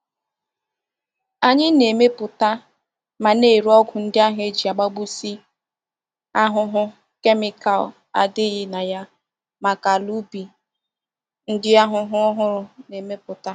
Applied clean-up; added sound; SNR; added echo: none; none; none; none.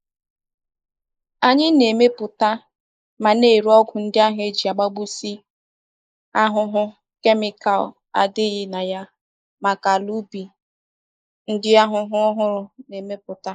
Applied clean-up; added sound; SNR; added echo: neural mask model Resemble Enhance denoiser.